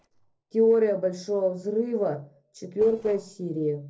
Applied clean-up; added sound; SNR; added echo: neural separator model SepFormer DNS4.